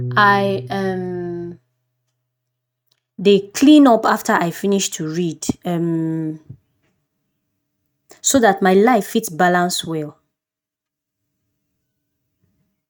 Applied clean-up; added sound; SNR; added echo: neural mask model RNNoise.